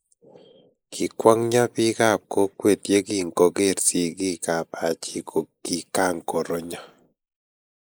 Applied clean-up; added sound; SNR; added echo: neural mask model Resemble Enhance denoiser.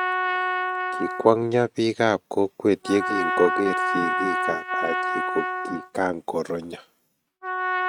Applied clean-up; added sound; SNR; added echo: neural mask model RNNoise.